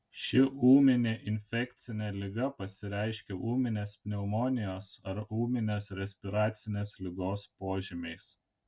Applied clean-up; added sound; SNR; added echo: none; none; none; none.